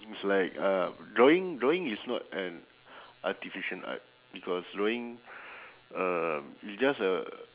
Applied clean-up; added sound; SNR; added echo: none; none; none; none.